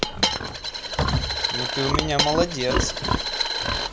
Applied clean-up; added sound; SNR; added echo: none; Livestock, farm animals, working animals + Coin (dropping); -5 dB; none.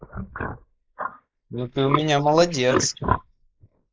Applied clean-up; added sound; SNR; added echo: neural mask model Resemble Enhance denoiser.